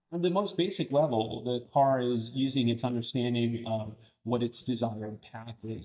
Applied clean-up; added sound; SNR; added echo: neural mask model DeepFilterNet 3.